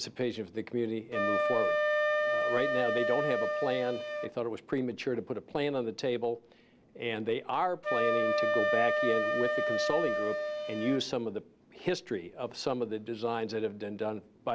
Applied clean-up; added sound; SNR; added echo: none; Wind instrument, woodwind instrument; 0 dB; none.